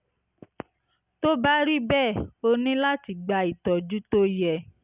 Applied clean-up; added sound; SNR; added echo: none; none; none; none.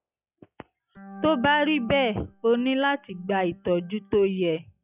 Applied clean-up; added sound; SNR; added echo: classical method log-MMSE.